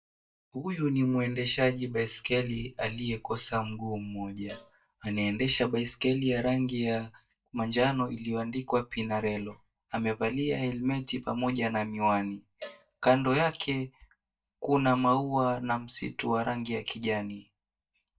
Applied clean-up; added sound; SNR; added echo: neural mask model DeepFilterNet 3.